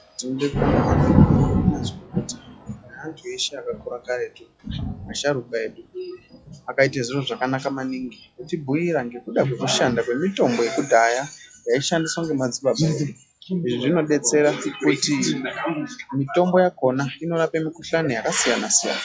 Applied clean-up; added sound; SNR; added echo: classical method log-MMSE.